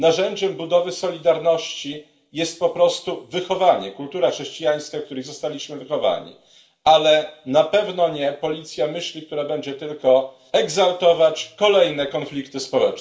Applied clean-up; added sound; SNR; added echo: none; none; none; reverberation time 0.3 s.